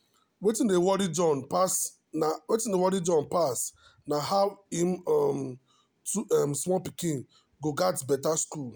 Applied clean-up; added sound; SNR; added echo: none; none; none; none.